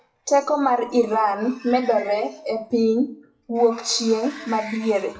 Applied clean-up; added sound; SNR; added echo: classical method WPE with log-MMSE.